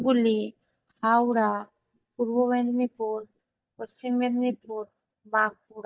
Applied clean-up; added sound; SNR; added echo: neural mask model DeepFilterNet 3.